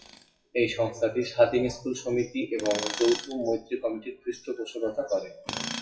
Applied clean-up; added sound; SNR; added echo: classical method WPE with log-MMSE.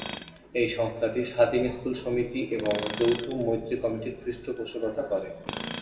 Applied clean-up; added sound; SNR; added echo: none; Tools; 11 dB; reverberation time 0.8 s.